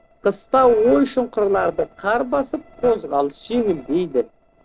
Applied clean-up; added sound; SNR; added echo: neural separator model SepFormer DNS4.